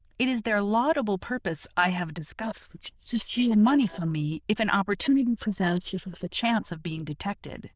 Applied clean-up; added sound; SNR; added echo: neural diffusion model UNIVERSE++.